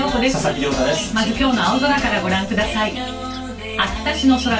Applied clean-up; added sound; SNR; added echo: none; Bird vocalization, bird call, bird song; 17 dB; reverberation time 0.1 s.